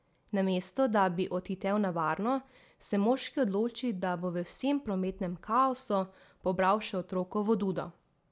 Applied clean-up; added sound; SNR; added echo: none; none; none; none.